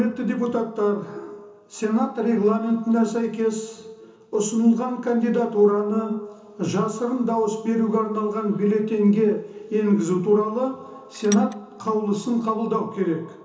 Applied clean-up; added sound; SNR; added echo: none; Tools; 15 dB; reverberation time 0.8 s.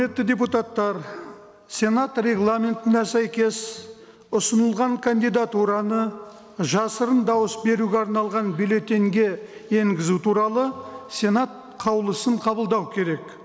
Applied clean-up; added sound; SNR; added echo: none; none; none; none.